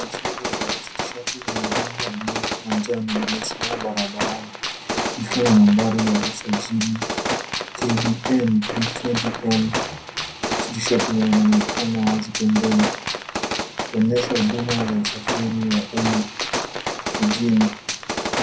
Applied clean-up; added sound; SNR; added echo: none; Gunshot, gunfire; 4 dB; reverberation time 0.2 s.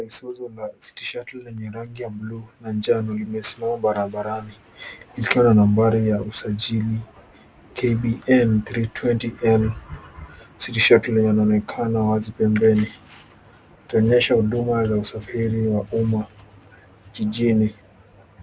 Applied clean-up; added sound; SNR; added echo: none; none; none; none.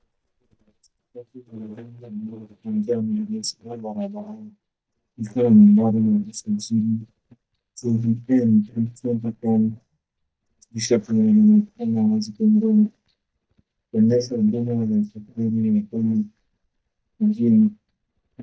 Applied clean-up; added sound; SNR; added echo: neural mask model DeepFilterNet 3.